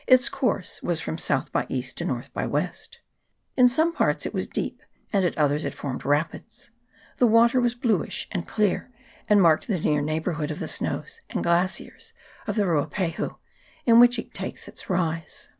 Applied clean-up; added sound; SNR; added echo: none; none; none; none.